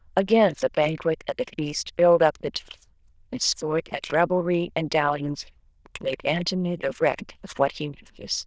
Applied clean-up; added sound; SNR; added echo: neural diffusion model UNIVERSE++.